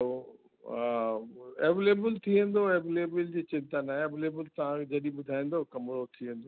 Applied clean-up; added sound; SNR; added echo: none; none; none; none.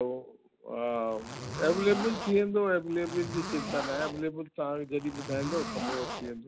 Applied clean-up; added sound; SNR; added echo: none; Zipper (clothing); 8 dB; none.